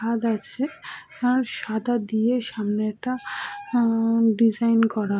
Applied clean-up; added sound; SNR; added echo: none; none; none; none.